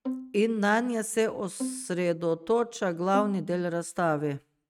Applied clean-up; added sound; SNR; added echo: neural mask model RNNoise.